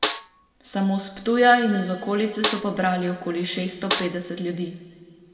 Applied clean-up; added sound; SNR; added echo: none; Snare drum; 4 dB; reverberation time 1.6 s.